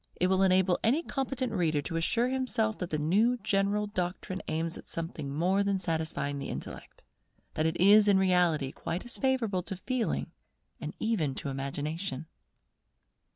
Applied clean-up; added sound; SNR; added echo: none; none; none; none.